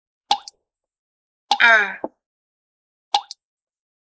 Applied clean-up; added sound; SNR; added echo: neural mask model Resemble Enhance denoiser.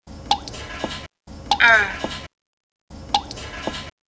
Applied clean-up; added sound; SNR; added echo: none; Drip / Water; 2 dB; none.